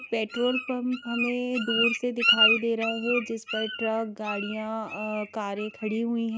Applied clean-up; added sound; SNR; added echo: neural mask model RNNoise.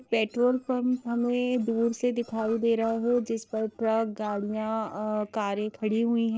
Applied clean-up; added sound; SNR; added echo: neural separator model SepFormer DNS4.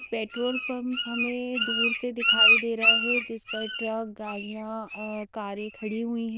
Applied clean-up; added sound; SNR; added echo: neural diffusion model UNIVERSE++.